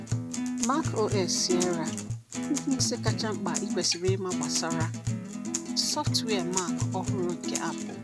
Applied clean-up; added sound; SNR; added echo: none; Acoustic guitar; 0 dB; none.